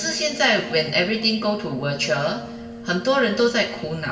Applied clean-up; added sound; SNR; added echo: none; Brass instrument; 15 dB; reverberation time 2.0 s.